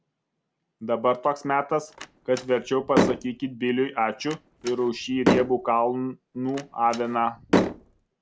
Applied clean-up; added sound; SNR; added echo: none; Slam; 3 dB; none.